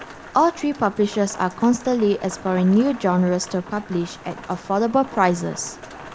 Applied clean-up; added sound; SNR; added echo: none; Rain; 17 dB; none.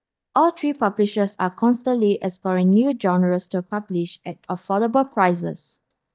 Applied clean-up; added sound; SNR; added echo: neural mask model DeepFilterNet 3.